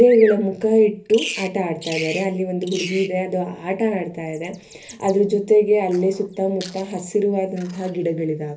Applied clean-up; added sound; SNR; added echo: none; Bird vocalization, bird call, bird song; 17 dB; reverberation time 0.3 s.